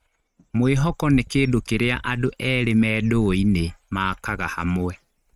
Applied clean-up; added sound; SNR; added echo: neural mask model RNNoise.